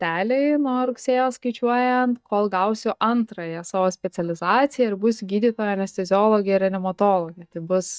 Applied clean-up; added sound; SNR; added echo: neural mask model DeepFilterNet 3.